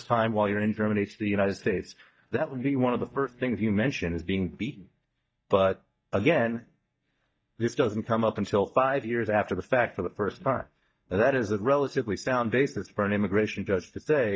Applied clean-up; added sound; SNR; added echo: neural mask model DeepFilterNet 3.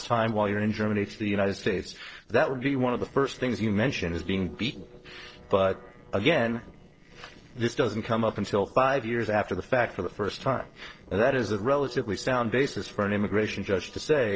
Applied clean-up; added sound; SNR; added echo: neural separator model SepFormer DNS4.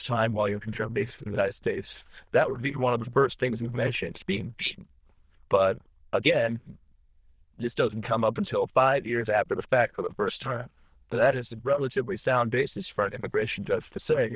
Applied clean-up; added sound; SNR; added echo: neural diffusion model UNIVERSE++.